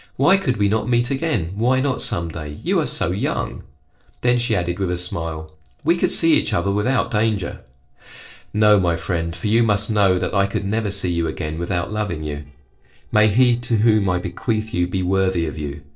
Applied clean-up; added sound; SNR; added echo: neural separator model SepFormer DNS4.